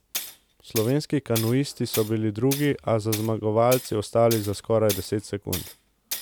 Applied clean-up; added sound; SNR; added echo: none; Tools; 12 dB; none.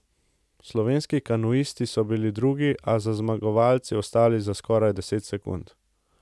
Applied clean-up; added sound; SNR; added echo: none; none; none; none.